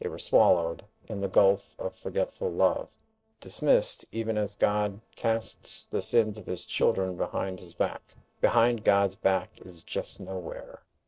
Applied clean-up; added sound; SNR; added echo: neural separator model SepFormer DNS4.